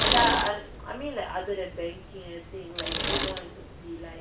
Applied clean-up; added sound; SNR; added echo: none; Bicycle; 0 dB; reverberation time 0.3 s.